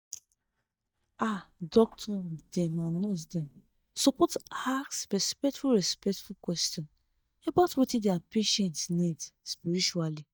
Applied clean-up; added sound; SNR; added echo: neural mask model DeepFilterNet 3.